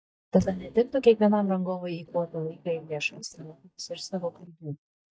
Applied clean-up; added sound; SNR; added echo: neural mask model DeepFilterNet 3.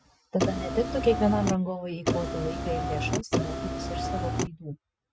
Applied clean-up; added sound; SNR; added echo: none; Car; -1 dB; none.